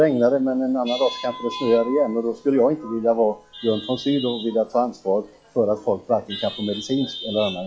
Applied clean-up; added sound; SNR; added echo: classical method log-MMSE.